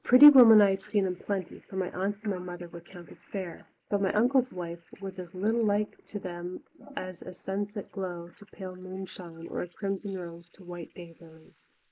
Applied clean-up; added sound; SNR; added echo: neural mask model Resemble Enhance denoiser.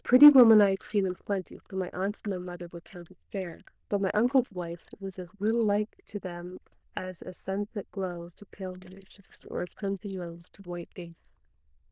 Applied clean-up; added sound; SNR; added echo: neural diffusion model UNIVERSE++.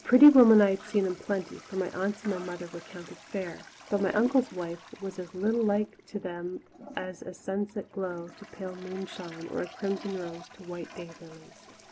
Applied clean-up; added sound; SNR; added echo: none; Toilet flush; 20 dB; none.